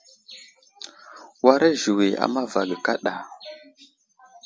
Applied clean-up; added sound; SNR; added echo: none; none; none; none.